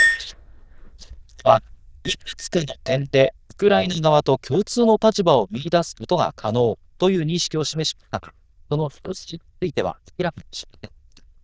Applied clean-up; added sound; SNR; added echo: neural diffusion model UNIVERSE++.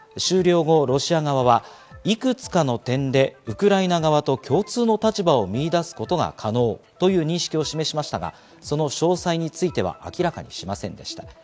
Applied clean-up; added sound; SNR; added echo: none; none; none; none.